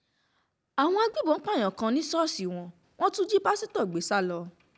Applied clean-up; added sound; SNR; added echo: none; none; none; none.